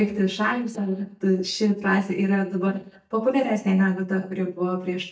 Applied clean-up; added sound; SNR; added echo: neural mask model DeepFilterNet 3.